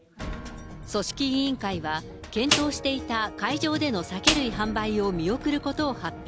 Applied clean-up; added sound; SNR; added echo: none; Snare drum; 4 dB; none.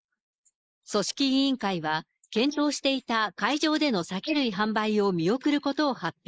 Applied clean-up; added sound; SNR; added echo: neural mask model Resemble Enhance denoiser.